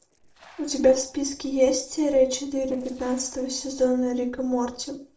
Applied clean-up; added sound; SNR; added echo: neural separator model SepFormer DNS4.